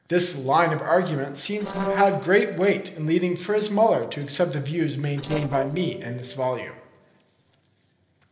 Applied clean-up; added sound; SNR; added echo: neural separator model SepFormer DNS4.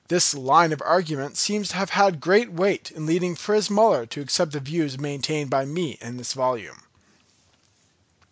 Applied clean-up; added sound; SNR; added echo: none; none; none; none.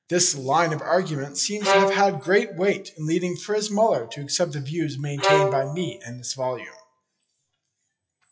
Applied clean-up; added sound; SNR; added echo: classical method WPE with log-MMSE.